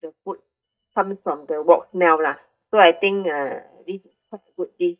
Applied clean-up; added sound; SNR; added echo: neural mask model DeepFilterNet 3.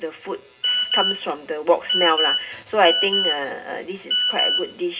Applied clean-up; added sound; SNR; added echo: none; Telephone; 0 dB; reverberation time 0.2 s.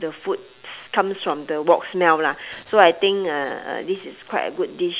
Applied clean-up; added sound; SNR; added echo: none; none; none; none.